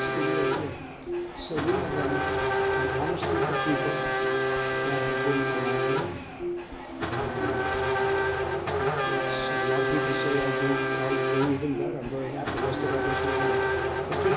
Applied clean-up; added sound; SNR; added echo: none; Race car, auto racing / Accelerating, revving, vroom; -4 dB; reverberation time 1.8 s.